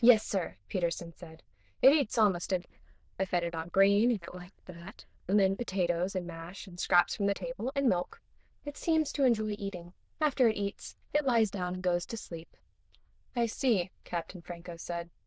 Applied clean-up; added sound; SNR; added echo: neural diffusion model UNIVERSE++.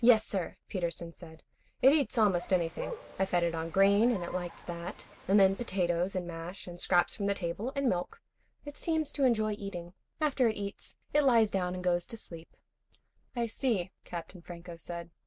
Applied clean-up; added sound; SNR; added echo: none; Bird; 15 dB; none.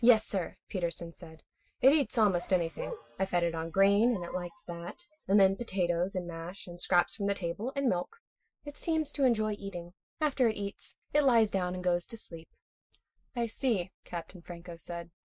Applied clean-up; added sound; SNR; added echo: classical method Wiener filter.